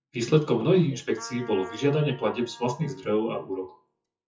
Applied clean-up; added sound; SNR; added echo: classical method WPE with log-MMSE.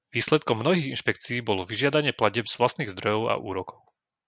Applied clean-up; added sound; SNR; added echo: none; none; none; none.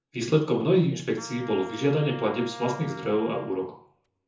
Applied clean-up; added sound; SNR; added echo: none; Trumpet; 17 dB; reverberation time 0.6 s.